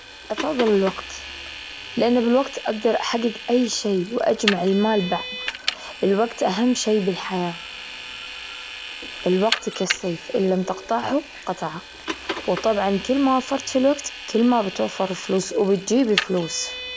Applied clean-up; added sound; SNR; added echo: none; Vehicle; 10 dB; none.